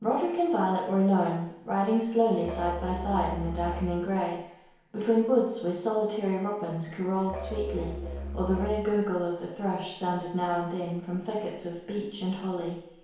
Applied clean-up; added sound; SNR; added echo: none; Musical instrument; 8 dB; reverberation time 1.0 s.